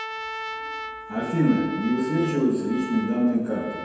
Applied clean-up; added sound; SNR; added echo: none; Trumpet; 10 dB; reverberation time 1.1 s.